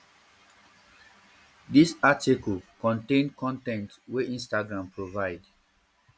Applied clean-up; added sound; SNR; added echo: none; none; none; none.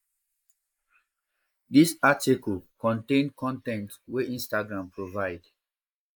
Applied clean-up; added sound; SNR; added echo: neural mask model Resemble Enhance denoiser.